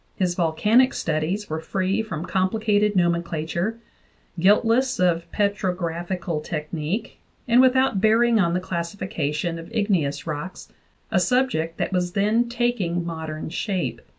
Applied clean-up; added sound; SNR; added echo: none; none; none; none.